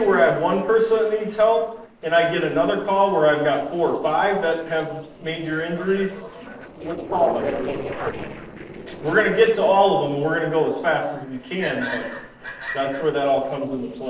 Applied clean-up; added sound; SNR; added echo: neural separator model SepFormer DNS4.